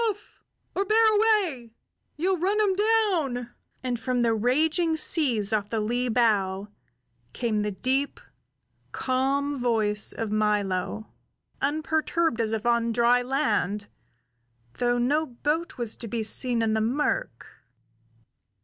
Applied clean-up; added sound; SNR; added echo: none; none; none; none.